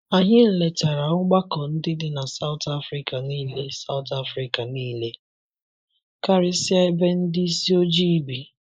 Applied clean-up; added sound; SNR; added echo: neural mask model Resemble Enhance denoiser.